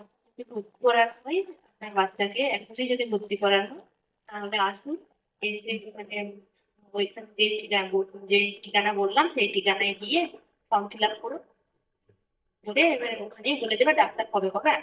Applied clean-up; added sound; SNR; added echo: neural mask model DeepFilterNet 3.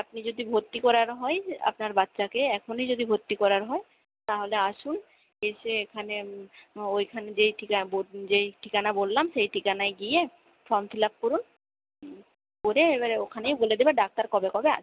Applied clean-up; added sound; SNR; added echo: none; none; none; none.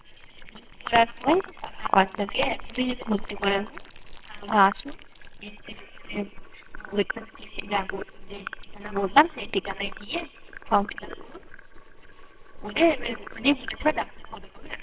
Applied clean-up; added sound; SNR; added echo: neural separator model SepFormer WHAMR!.